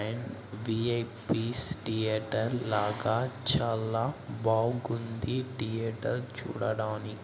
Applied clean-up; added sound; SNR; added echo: none; none; none; none.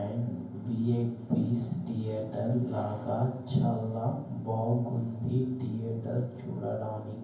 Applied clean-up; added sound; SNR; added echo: none; none; none; reverberation time 0.9 s.